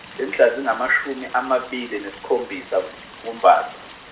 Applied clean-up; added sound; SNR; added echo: none; Stream; 19 dB; reverberation time 0.4 s.